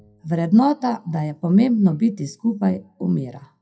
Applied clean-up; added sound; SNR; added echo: classical method WPE with log-MMSE.